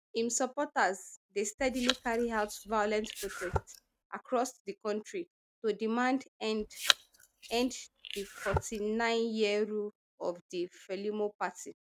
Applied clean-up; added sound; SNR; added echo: neural mask model RNNoise.